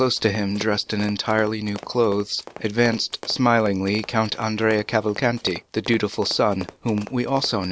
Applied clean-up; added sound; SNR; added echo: none; Run; 18 dB; none.